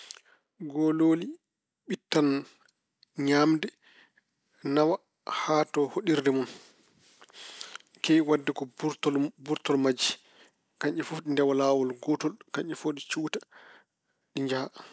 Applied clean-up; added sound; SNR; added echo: none; none; none; none.